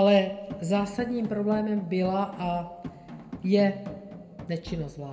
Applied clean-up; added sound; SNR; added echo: none; Drum; 15 dB; reverberation time 0.7 s.